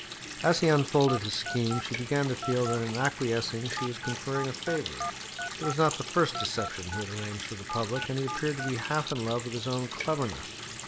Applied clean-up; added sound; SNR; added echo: none; Water tap, faucet + Telephone; 7 dB; none.